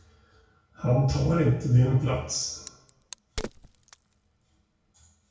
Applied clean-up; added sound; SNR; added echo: none; Crack; 19 dB; reverberation time 0.6 s.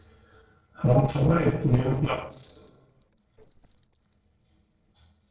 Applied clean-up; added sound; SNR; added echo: neural separator model SepFormer DNS4.